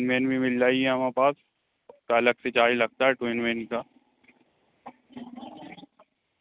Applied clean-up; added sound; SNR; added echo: none; none; none; none.